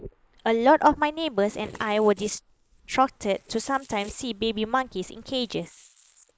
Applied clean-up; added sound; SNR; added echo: neural mask model Resemble Enhance denoiser.